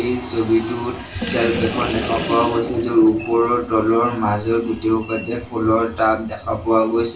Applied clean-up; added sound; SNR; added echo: none; Sink (filling or washing) / Water; 9 dB; reverberation time 0.3 s.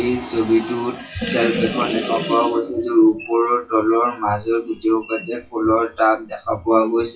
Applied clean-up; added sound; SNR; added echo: classical method WPE with log-MMSE.